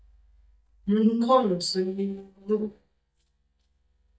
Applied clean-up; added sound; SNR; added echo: neural mask model DeepFilterNet 3.